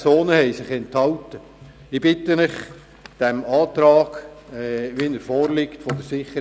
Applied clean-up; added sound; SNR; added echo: none; none; none; none.